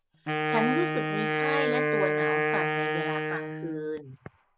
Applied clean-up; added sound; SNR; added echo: none; Wind instrument, woodwind instrument; -5 dB; none.